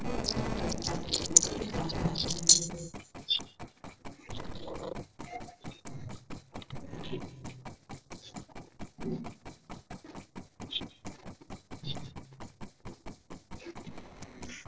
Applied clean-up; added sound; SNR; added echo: neural separator model SepFormer DNS4.